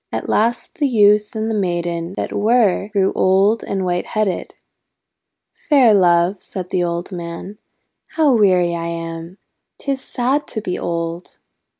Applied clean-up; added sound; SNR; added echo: none; none; none; none.